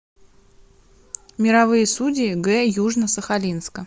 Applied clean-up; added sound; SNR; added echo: none; none; none; none.